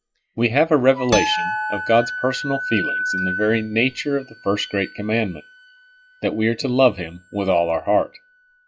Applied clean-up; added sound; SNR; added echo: classical method log-MMSE.